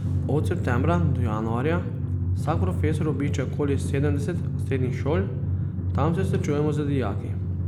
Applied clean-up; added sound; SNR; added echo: none; Drum; -2 dB; none.